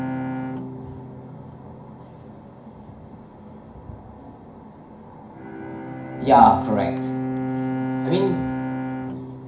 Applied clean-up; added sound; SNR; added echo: none; Bowed string instrument; 4 dB; reverberation time 0.5 s.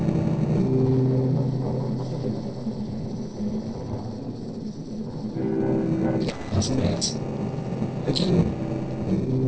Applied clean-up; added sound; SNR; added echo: neural separator model SepFormer DNS4.